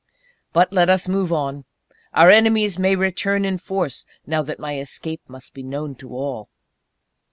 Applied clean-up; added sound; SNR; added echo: none; none; none; none.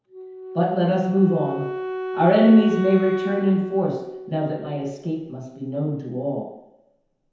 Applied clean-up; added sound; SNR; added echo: none; Wind instrument, woodwind instrument; 10 dB; reverberation time 1.0 s.